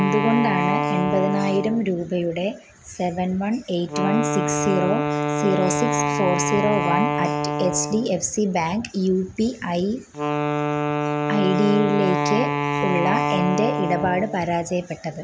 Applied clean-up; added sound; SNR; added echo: none; Wind instrument, woodwind instrument; 1 dB; none.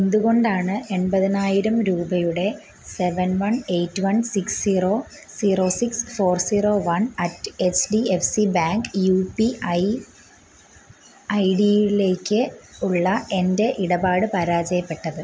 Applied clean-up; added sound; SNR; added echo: none; none; none; none.